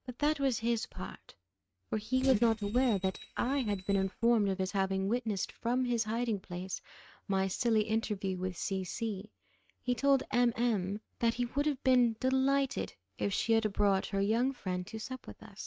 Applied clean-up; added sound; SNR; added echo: neural mask model RNNoise.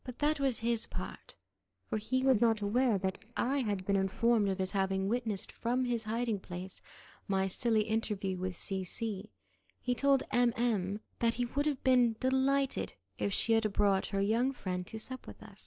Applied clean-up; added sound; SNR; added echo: neural separator model SepFormer DNS4.